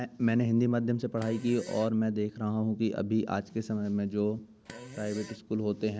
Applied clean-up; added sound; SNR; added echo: none; Fart; 19 dB; none.